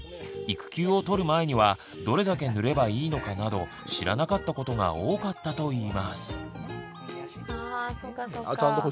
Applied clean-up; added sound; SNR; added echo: none; none; none; none.